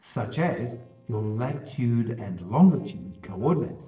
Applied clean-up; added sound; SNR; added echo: neural separator model SepFormer DNS4.